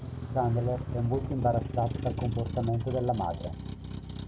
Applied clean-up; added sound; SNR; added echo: none; Motor vehicle (road); 5 dB; none.